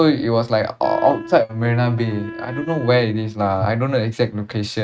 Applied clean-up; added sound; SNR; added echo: neural mask model RNNoise.